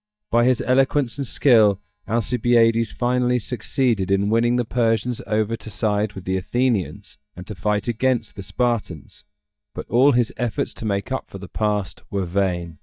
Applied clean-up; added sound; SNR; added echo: neural mask model DeepFilterNet 3.